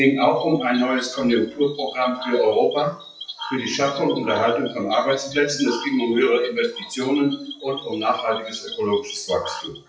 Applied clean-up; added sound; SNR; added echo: classical method WPE with log-MMSE.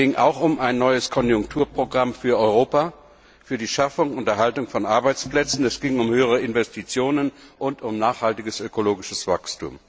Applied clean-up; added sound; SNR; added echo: none; none; none; none.